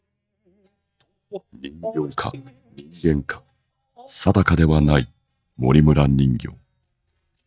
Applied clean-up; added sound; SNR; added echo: neural mask model DeepFilterNet 3.